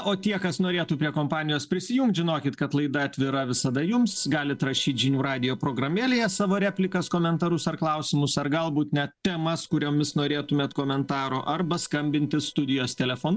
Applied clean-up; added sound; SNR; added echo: neural separator model SepFormer DNS4.